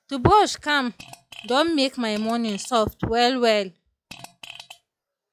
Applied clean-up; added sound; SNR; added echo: classical method log-MMSE.